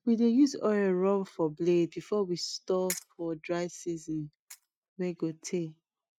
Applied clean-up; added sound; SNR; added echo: neural mask model RNNoise.